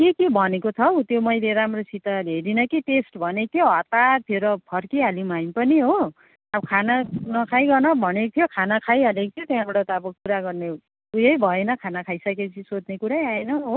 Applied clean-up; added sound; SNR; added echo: none; none; none; none.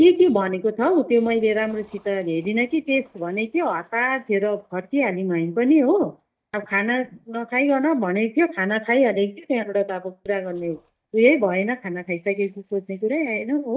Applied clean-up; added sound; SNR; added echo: neural mask model DeepFilterNet 3.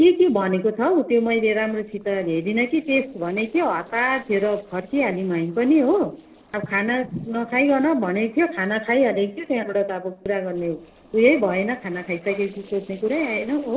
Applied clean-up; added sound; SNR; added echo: neural separator model SepFormer DNS4.